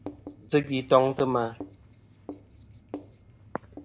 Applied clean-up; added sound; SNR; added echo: none; Writing; 11 dB; none.